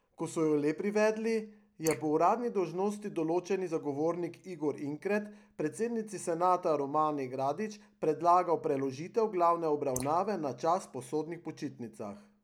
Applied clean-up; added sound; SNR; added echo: neural mask model Resemble Enhance denoiser.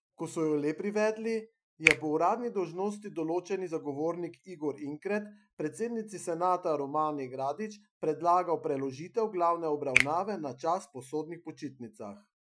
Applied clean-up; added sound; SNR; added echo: classical method Wiener filter.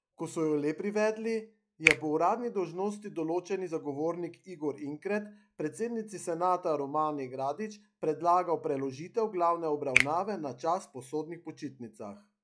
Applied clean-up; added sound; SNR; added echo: classical method log-MMSE.